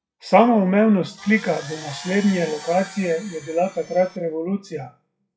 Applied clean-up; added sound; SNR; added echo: classical method WPE with log-MMSE.